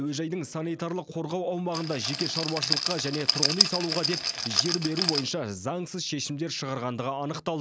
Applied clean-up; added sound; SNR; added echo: none; Rattle; -2 dB; none.